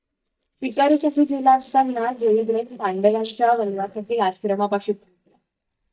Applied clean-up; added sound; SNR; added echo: neural mask model DeepFilterNet 3.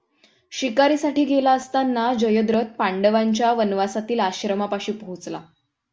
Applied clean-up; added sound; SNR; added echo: none; none; none; none.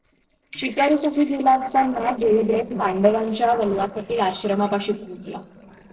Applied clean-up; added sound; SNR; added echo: neural separator model SepFormer DNS4.